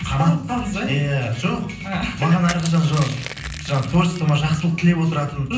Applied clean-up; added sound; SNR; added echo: none; Crushing; 16 dB; reverberation time 0.6 s.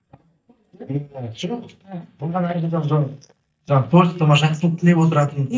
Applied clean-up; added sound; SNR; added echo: neural mask model DeepFilterNet 3.